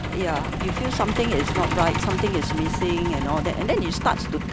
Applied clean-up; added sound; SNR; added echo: none; Truck; 0 dB; none.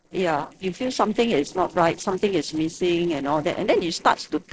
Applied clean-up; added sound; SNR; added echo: neural separator model SepFormer DNS4.